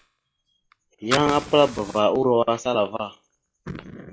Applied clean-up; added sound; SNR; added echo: classical method log-MMSE.